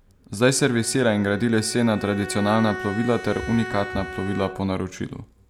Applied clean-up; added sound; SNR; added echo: none; Bowed string instrument; 13 dB; none.